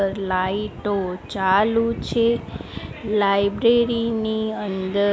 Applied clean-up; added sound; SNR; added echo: none; none; none; none.